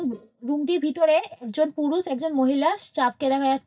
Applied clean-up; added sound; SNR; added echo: neural mask model DeepFilterNet 3.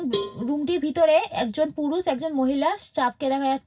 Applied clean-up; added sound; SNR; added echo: none; Cowbell; 11 dB; reverberation time 0.4 s.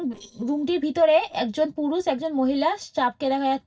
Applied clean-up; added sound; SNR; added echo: neural separator model SepFormer DNS4.